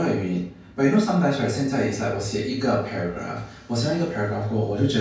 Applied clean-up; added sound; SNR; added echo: none; none; none; reverberation time 0.5 s.